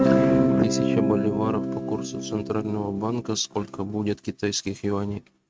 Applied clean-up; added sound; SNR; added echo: neural mask model RNNoise.